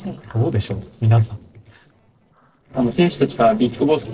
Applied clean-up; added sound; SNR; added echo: neural separator model SepFormer DNS4.